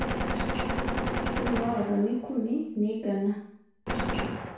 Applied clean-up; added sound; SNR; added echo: none; Gunshot, gunfire; 0 dB; reverberation time 0.6 s.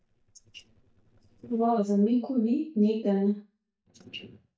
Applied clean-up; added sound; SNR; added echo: neural mask model DeepFilterNet 3.